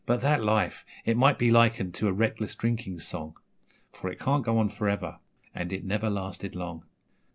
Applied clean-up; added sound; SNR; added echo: none; none; none; none.